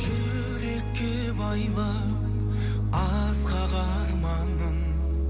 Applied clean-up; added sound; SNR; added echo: none; none; none; none.